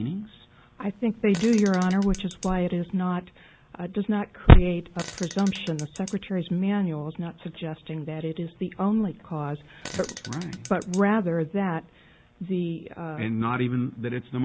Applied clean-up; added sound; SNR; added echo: none; Fart; 18 dB; none.